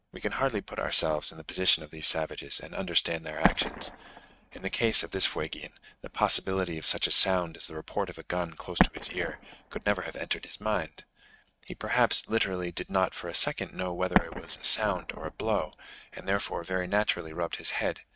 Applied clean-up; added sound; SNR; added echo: neural mask model RNNoise.